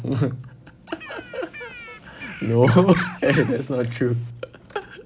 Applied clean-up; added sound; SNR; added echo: none; Bird; 13 dB; none.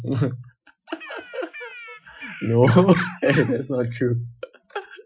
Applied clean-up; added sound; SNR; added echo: classical method Wiener filter.